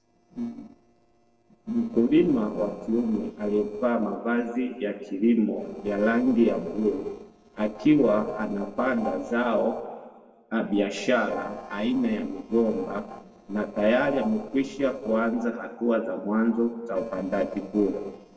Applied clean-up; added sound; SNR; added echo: neural separator model SepFormer DNS4.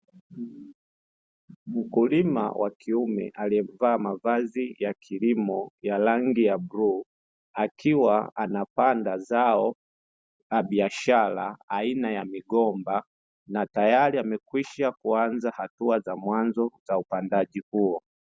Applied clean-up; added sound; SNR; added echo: none; none; none; none.